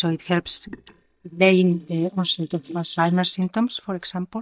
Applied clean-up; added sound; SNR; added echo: neural mask model DeepFilterNet 3.